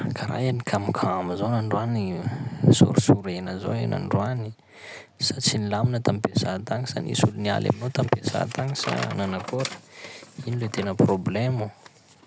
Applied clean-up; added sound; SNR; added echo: none; none; none; none.